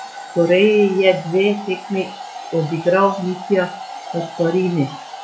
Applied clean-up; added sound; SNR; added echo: classical method log-MMSE.